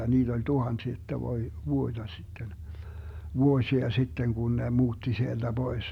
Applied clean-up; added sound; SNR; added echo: none; none; none; none.